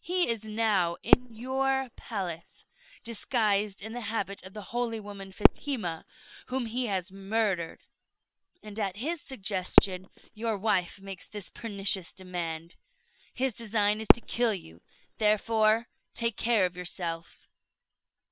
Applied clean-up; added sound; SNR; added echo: neural separator model SepFormer WHAM!.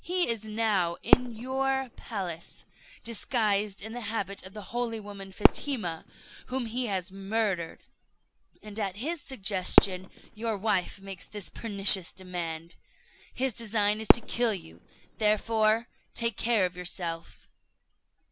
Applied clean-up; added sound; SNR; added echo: none; Fireworks; 1 dB; none.